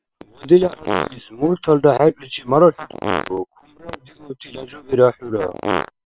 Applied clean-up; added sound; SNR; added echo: neural separator model SepFormer WHAM!.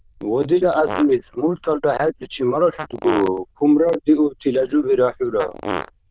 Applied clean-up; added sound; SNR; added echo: neural diffusion model UNIVERSE++.